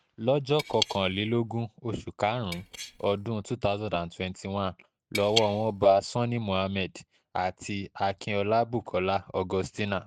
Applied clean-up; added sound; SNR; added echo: neural mask model RNNoise.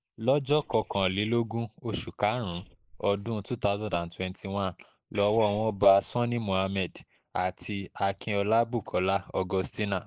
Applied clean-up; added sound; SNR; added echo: neural mask model Resemble Enhance denoiser.